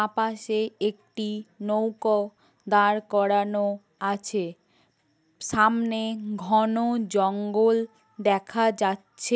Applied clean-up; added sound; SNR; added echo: none; none; none; none.